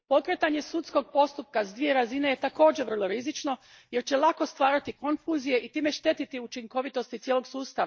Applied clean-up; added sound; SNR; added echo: neural mask model DeepFilterNet 3.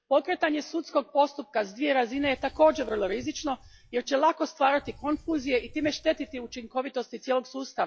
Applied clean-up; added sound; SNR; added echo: classical method log-MMSE.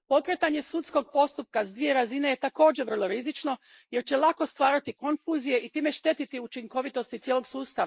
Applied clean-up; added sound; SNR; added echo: neural mask model Resemble Enhance denoiser.